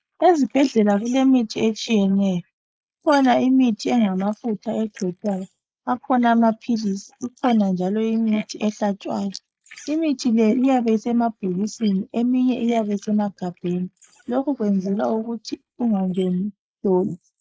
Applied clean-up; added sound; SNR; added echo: neural mask model Resemble Enhance denoiser.